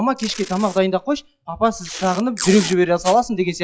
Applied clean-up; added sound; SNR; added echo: classical method log-MMSE.